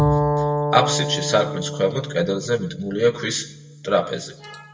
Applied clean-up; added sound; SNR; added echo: none; Bowed string instrument; 2 dB; reverberation time 0.7 s.